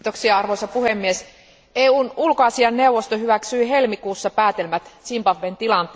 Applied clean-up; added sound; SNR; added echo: none; none; none; none.